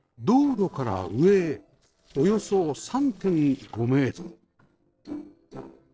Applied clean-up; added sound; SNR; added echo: neural separator model SepFormer DNS4.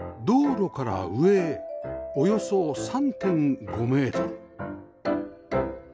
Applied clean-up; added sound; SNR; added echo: none; none; none; none.